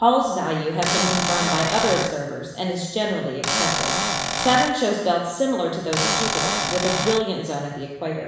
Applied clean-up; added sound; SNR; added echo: none; Cupboard open or close / Door; 0 dB; reverberation time 1.0 s.